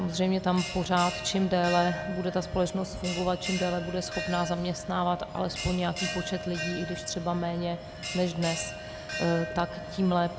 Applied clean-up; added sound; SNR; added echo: none; Bell; 8 dB; none.